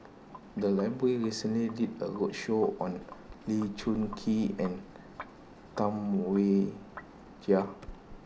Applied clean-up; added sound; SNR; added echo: none; Sink (filling or washing); 19 dB; none.